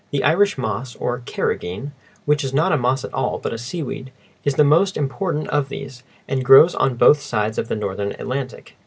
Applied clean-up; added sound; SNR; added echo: none; none; none; none.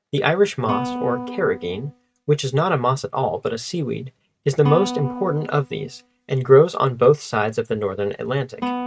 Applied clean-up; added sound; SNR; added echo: neural mask model RNNoise.